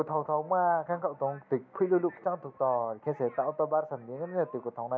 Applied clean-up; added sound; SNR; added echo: none; none; none; none.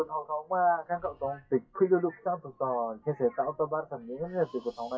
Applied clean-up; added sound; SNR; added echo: classical method WPE with log-MMSE.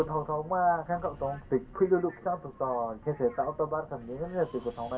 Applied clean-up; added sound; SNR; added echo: none; Wind; 20 dB; reverberation time 0.1 s.